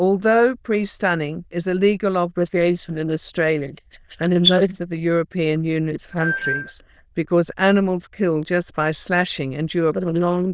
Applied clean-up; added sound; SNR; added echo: neural diffusion model UNIVERSE++.